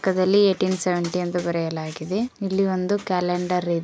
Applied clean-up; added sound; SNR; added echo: none; none; none; none.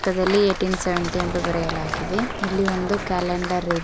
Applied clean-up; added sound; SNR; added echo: none; Sliding door + Applause; 5 dB; none.